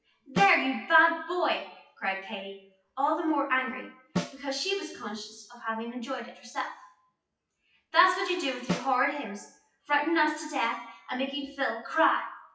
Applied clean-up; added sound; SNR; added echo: classical method WPE with log-MMSE.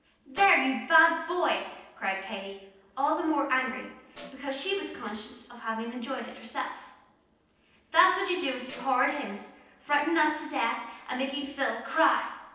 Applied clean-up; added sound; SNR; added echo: neural separator model SepFormer DNS4.